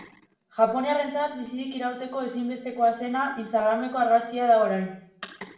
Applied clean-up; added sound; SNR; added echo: none; none; none; reverberation time 0.7 s.